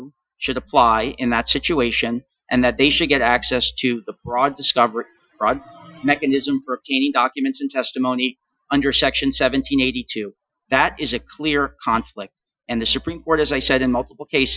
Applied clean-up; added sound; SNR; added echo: classical method Wiener filter.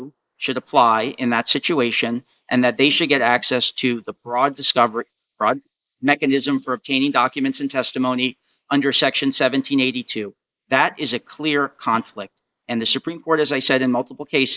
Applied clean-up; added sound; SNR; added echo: neural mask model Resemble Enhance denoiser.